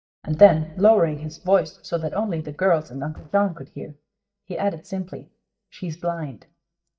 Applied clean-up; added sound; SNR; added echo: neural mask model DeepFilterNet 3.